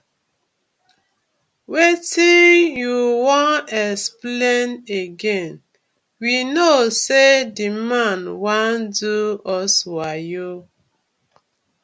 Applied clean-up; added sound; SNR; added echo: none; none; none; none.